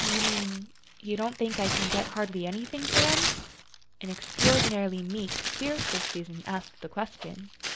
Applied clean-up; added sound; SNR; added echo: none; Tearing; -1 dB; none.